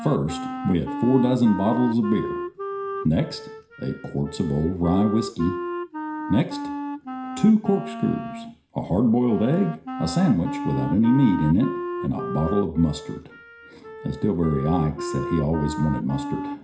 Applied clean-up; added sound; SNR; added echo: none; Wind instrument, woodwind instrument; 8 dB; reverberation time 0.5 s.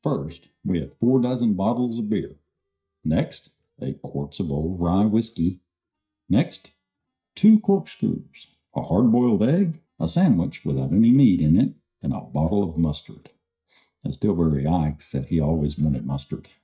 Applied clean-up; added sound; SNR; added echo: neural mask model DeepFilterNet 3.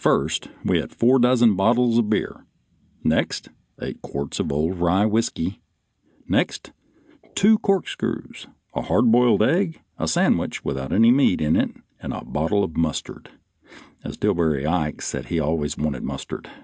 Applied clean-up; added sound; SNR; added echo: none; none; none; none.